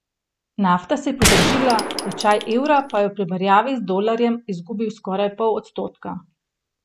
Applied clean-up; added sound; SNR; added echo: none; Gunshot, gunfire; 0 dB; none.